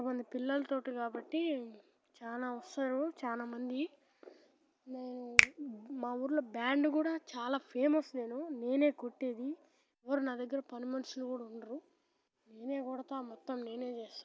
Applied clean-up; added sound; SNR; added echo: none; Finger snapping; -2 dB; none.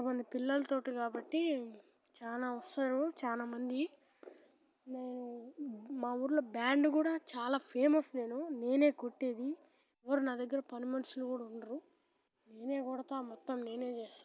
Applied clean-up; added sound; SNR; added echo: none; none; none; none.